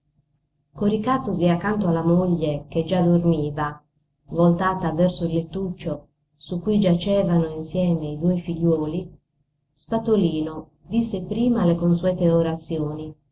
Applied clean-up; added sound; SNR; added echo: none; none; none; none.